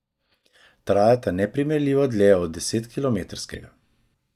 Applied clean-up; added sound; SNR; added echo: neural mask model DeepFilterNet 3.